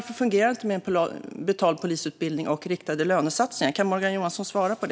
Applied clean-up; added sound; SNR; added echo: none; none; none; none.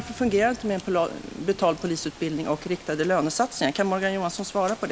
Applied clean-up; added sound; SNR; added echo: none; Rain; 18 dB; none.